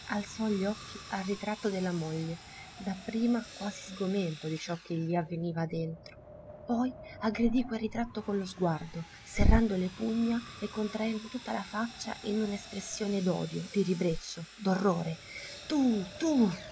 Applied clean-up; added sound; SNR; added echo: none; Sawing + Wind; 17 dB; none.